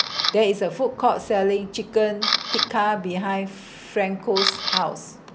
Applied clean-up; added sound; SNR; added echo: none; Camera; 5 dB; none.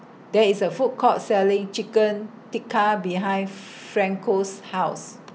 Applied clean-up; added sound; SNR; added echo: none; none; none; none.